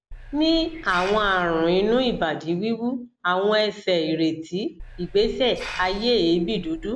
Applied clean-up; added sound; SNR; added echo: none; Hiss; 14 dB; none.